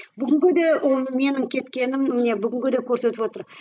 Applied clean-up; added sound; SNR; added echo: neural mask model Resemble Enhance denoiser.